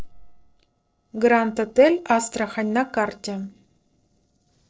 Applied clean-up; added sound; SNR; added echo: neural separator model SepFormer DNS4.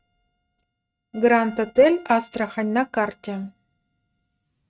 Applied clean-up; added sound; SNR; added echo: neural mask model RNNoise.